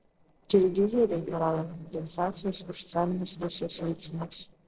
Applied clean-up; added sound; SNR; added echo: neural separator model SepFormer DNS4.